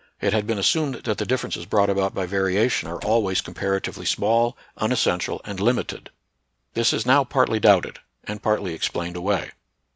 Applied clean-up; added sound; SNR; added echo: none; Squeak / Slam / Wood; 19 dB; none.